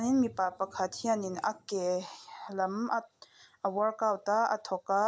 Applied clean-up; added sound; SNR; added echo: none; none; none; none.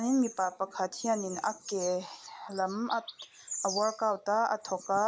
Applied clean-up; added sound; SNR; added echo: neural mask model Resemble Enhance denoiser.